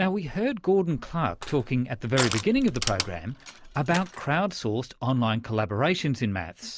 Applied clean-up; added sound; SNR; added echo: none; Crushing; 9 dB; none.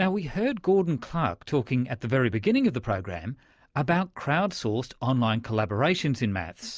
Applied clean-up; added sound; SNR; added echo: none; none; none; none.